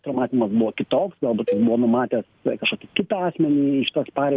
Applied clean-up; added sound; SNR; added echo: none; Cowbell; 11 dB; none.